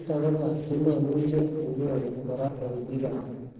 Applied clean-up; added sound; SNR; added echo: neural separator model SepFormer DNS4.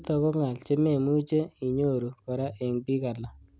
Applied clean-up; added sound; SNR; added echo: none; none; none; none.